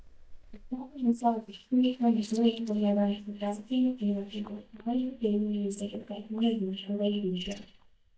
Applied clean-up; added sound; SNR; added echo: neural mask model DeepFilterNet 3.